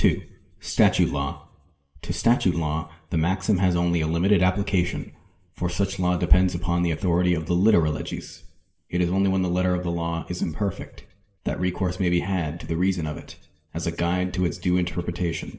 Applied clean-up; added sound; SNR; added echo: none; none; none; reverberation time 0.7 s.